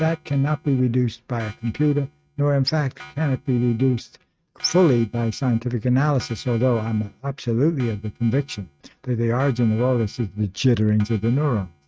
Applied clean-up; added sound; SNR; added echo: neural mask model RNNoise.